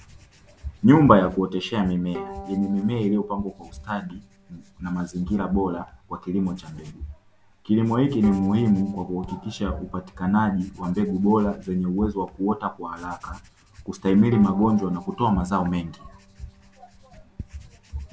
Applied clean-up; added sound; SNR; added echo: none; Writing + Bowed string instrument; 19 dB; none.